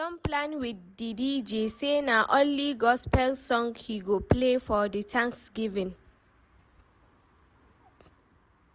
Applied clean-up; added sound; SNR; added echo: none; none; none; none.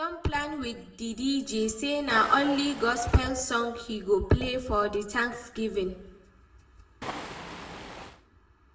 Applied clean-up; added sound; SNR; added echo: none; Waves, surf; 11 dB; reverberation time 0.7 s.